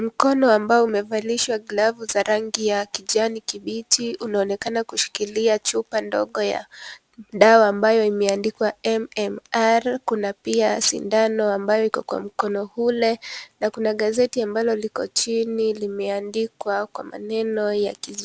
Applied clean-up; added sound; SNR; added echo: none; none; none; none.